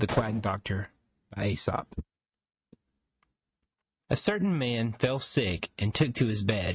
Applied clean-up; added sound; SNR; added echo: neural mask model RNNoise.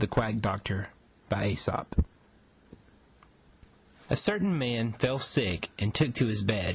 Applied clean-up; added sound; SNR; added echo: none; none; none; none.